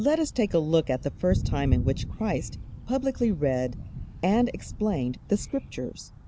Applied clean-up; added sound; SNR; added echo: none; Thunder; 6 dB; none.